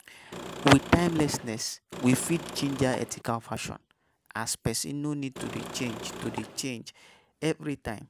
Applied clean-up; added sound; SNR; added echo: none; Engine / Car; 10 dB; none.